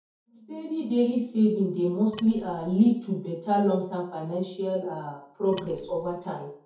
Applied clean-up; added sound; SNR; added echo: none; Wood; 17 dB; reverberation time 0.6 s.